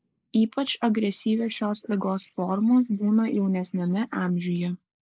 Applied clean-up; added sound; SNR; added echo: neural mask model Resemble Enhance denoiser.